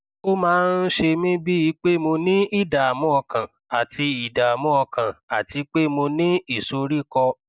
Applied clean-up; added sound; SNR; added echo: none; none; none; none.